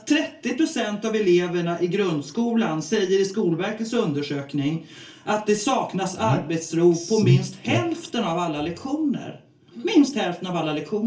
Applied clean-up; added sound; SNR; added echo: none; none; none; reverberation time 0.3 s.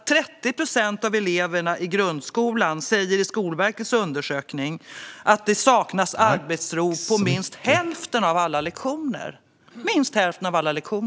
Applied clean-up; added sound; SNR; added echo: none; none; none; none.